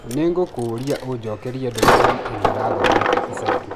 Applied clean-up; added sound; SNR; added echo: none; Coin (dropping); -5 dB; none.